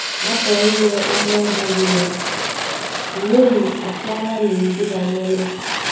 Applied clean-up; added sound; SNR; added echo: none; Fire; 4 dB; reverberation time 0.7 s.